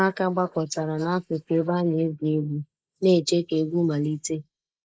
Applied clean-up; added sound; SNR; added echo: neural mask model Resemble Enhance denoiser.